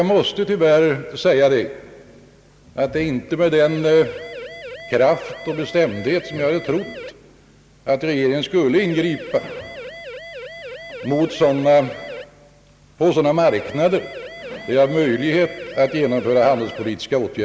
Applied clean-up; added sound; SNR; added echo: none; Siren; 14 dB; none.